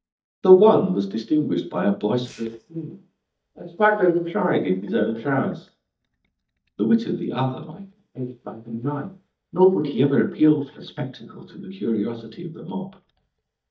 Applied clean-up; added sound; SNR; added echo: neural mask model DeepFilterNet 3.